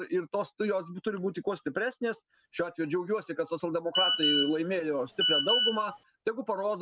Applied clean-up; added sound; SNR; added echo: none; Telephone; -2 dB; none.